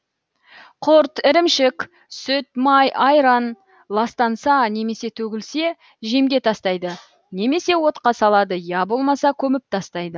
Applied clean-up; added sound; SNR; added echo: none; none; none; none.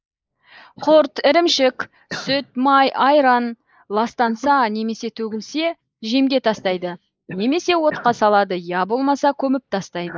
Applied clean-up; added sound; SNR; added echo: neural mask model Resemble Enhance denoiser.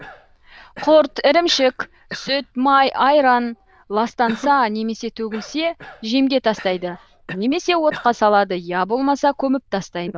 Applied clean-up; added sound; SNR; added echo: neural diffusion model UNIVERSE++.